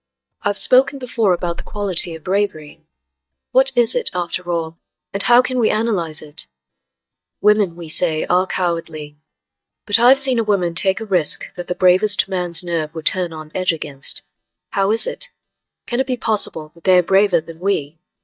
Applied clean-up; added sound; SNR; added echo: neural mask model DeepFilterNet 3.